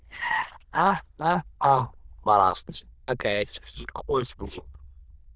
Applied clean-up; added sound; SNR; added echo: neural diffusion model UNIVERSE++.